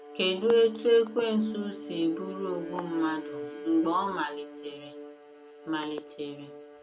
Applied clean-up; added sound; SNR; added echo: none; Bowed string instrument; 13 dB; none.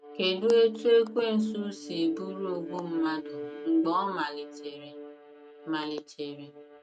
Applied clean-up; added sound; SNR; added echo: neural mask model RNNoise.